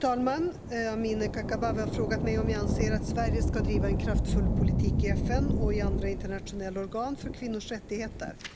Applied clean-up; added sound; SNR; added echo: none; Thunder / Rain; -3 dB; none.